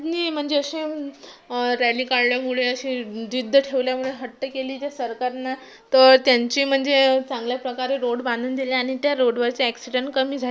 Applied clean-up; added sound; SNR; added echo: none; none; none; none.